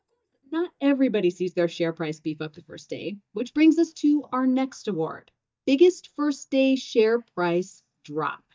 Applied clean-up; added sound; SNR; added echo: neural mask model DeepFilterNet 3.